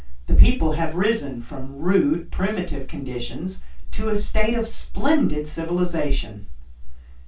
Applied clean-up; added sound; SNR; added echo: none; none; none; reverberation time 0.2 s.